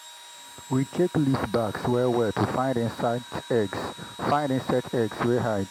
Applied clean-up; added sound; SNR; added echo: none; Engine / Drill; 18 dB; none.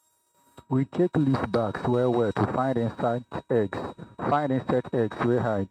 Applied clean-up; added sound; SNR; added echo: neural mask model RNNoise.